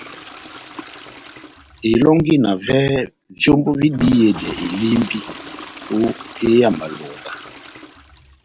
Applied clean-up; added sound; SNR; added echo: none; Toilet flush / Water; 16 dB; none.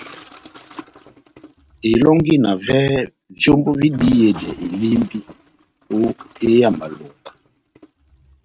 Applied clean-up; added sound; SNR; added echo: neural mask model RNNoise.